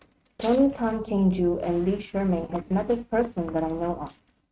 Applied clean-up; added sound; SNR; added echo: neural mask model RNNoise.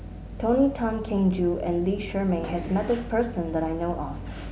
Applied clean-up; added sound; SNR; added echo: none; none; none; none.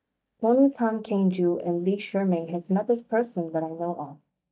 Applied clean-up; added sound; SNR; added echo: neural mask model DeepFilterNet 3.